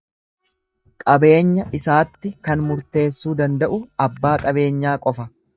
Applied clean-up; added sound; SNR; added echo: neural mask model DeepFilterNet 3.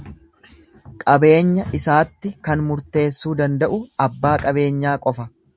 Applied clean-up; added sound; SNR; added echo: none; none; none; none.